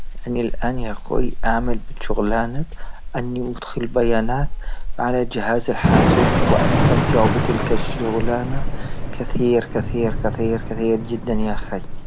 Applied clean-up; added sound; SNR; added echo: none; Thunder / Rain; -3 dB; none.